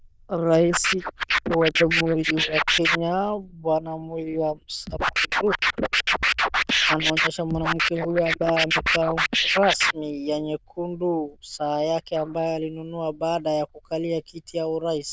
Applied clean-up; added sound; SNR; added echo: neural diffusion model UNIVERSE++.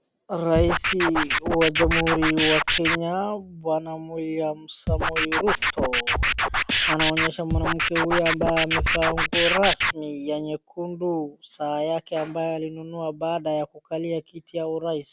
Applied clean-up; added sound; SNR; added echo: none; Scratching (performance technique); -3 dB; none.